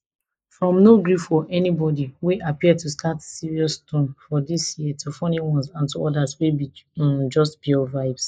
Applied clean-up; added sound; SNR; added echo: neural mask model Resemble Enhance denoiser.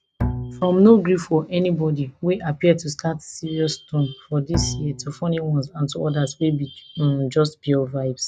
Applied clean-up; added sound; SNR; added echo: none; Bowed string instrument; 8 dB; none.